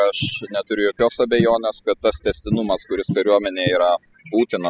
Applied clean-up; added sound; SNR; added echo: classical method spectral subtraction.